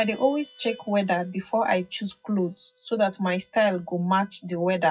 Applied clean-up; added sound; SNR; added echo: classical method WPE with log-MMSE.